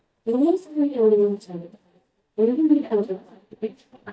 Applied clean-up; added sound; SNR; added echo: neural mask model DeepFilterNet 3.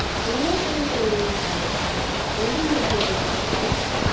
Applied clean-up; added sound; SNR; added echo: none; Ocean / Boat, Water vehicle; -4 dB; reverberation time 0.7 s.